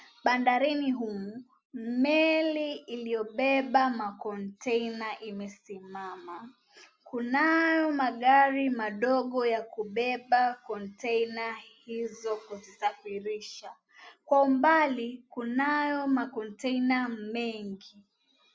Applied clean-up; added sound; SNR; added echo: none; none; none; none.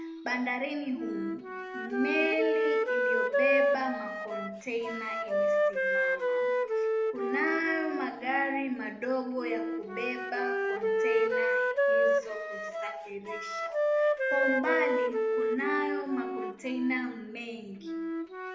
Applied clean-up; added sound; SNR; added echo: none; Wind instrument, woodwind instrument; -4 dB; reverberation time 0.8 s.